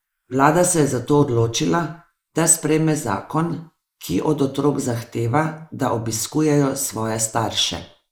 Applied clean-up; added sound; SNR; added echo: neural mask model Resemble Enhance denoiser.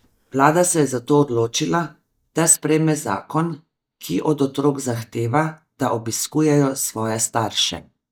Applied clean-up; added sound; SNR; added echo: neural mask model DeepFilterNet 3.